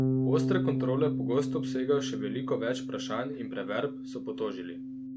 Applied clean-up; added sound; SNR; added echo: none; Bass guitar; -1 dB; none.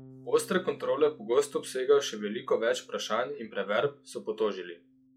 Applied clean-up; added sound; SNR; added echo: classical method log-MMSE.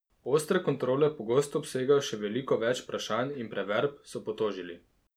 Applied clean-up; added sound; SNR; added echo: none; none; none; none.